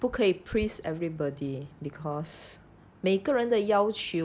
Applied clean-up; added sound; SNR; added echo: none; none; none; none.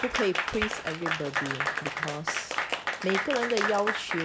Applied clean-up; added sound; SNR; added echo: none; Applause / Crowd; 0 dB; none.